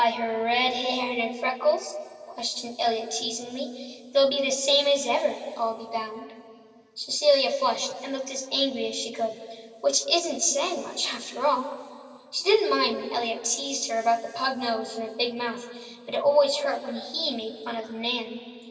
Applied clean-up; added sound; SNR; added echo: none; none; none; reverberation time 2.6 s.